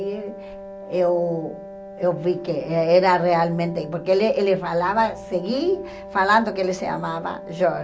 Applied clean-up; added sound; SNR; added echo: none; Wind instrument, woodwind instrument; 15 dB; none.